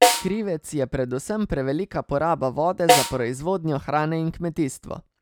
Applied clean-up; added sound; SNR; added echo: none; Snare drum; -2 dB; none.